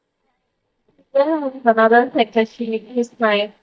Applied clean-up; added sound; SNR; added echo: neural mask model DeepFilterNet 3.